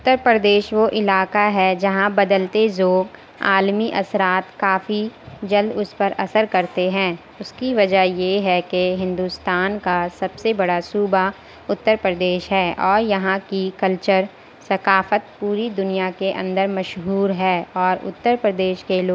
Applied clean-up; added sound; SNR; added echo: none; none; none; none.